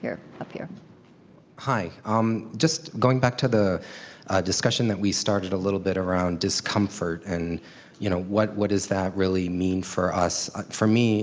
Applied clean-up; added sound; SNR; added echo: none; none; none; none.